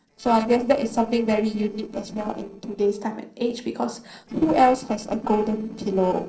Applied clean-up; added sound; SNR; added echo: neural separator model SepFormer DNS4.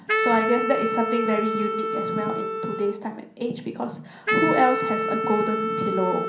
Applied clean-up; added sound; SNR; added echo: none; Wind instrument, woodwind instrument; 1 dB; reverberation time 0.6 s.